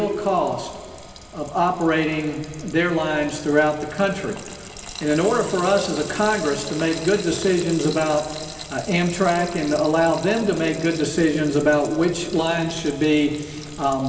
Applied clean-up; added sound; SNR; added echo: none; Frying (food); 16 dB; reverberation time 2.2 s.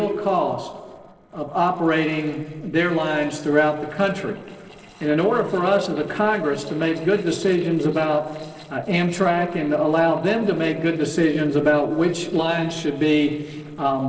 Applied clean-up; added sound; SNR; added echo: neural separator model SepFormer DNS4.